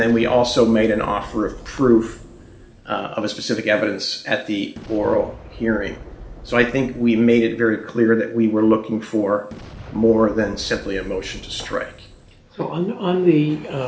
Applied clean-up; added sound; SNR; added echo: none; Boom; 20 dB; reverberation time 1.9 s.